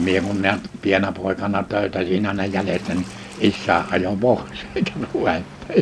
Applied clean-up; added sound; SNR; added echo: none; Waves, surf; 16 dB; none.